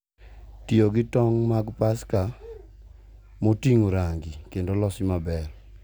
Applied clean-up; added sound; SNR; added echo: none; none; none; none.